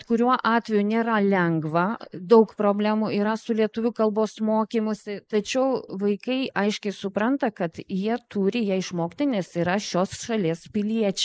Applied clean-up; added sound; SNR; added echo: neural mask model Resemble Enhance denoiser.